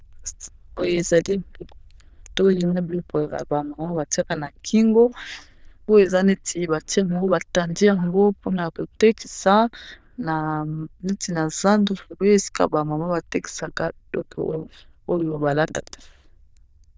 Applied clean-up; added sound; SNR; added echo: neural diffusion model UNIVERSE++.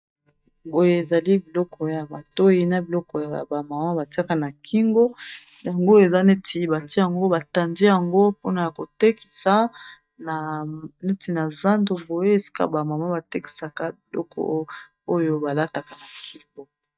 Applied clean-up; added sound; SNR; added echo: neural mask model DeepFilterNet 3.